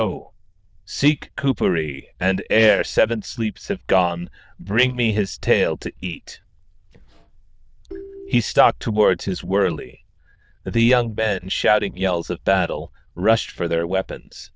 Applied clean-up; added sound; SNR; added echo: neural diffusion model UNIVERSE++.